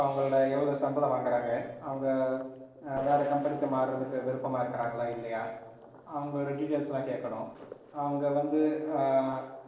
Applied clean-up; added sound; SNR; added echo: neural separator model SepFormer DNS4.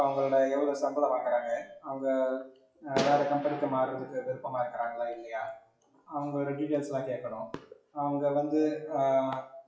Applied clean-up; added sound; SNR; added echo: classical method WPE with log-MMSE.